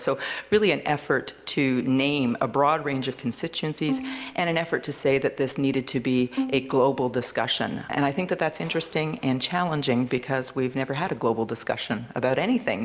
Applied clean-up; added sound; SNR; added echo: none; Bowed string instrument; 10 dB; none.